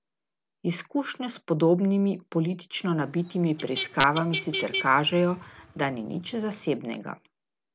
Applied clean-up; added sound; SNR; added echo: none; Motor vehicle (road); 10 dB; none.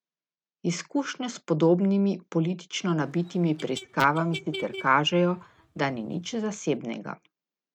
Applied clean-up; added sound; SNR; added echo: neural mask model RNNoise.